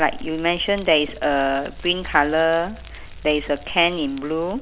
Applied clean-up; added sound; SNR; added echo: none; Fire; 14 dB; none.